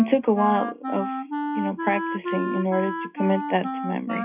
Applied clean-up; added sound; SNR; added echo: classical method WPE with log-MMSE.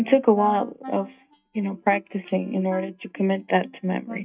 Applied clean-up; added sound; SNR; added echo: neural mask model DeepFilterNet 3.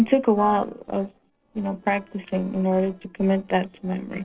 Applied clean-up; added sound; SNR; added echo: neural separator model SepFormer DNS4.